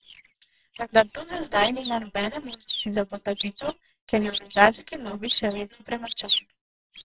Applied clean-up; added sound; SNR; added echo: neural separator model SepFormer WHAMR!.